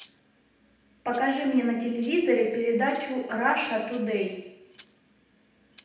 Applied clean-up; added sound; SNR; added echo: none; Rattle (instrument); 12 dB; reverberation time 0.9 s.